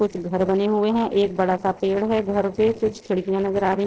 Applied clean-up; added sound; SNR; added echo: neural separator model SepFormer DNS4.